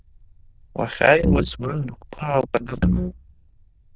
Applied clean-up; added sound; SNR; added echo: neural diffusion model UNIVERSE++.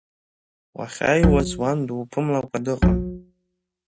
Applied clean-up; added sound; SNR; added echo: neural mask model RNNoise.